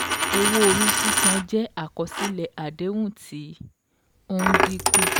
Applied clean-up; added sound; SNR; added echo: none; Coin (dropping); -2 dB; none.